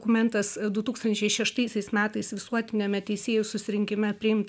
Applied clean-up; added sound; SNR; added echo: none; none; none; none.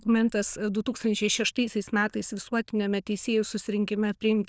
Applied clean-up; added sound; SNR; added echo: neural diffusion model UNIVERSE++.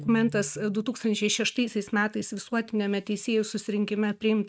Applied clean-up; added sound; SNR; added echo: neural mask model RNNoise.